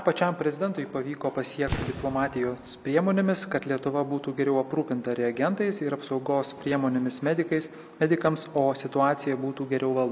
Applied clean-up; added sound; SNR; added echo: none; Fireworks; 11 dB; none.